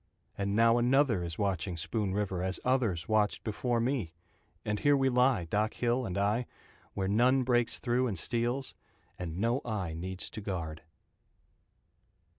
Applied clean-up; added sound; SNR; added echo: none; none; none; none.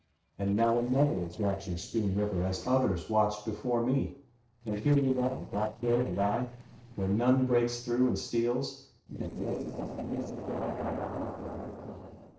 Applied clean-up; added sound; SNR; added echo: neural separator model SepFormer DNS4.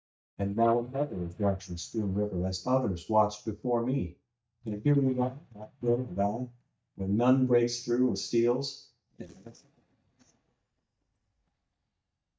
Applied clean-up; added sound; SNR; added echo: neural mask model DeepFilterNet 3.